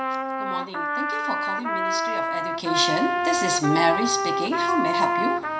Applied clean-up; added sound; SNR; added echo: none; Trumpet; -2 dB; reverberation time 0.5 s.